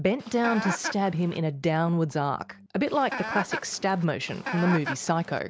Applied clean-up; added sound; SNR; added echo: none; Chicken, rooster; 8 dB; none.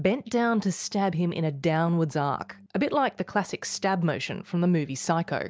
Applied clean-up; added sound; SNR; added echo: none; none; none; none.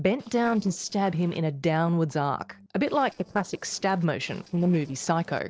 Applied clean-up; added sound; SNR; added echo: neural separator model SepFormer DNS4.